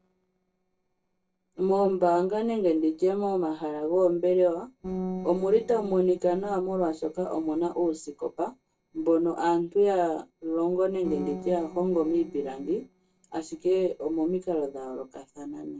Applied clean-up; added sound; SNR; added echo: neural separator model SepFormer DNS4.